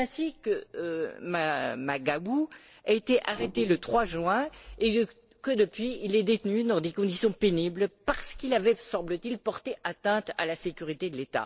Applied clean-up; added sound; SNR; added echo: neural separator model SepFormer DNS4.